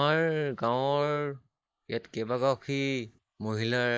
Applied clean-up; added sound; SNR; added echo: neural mask model Resemble Enhance denoiser.